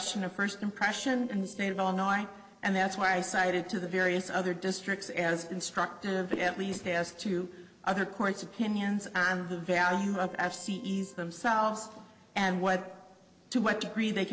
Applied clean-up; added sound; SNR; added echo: neural separator model SepFormer DNS4.